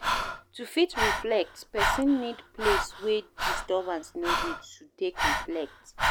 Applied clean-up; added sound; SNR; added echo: none; Breathing; 0 dB; none.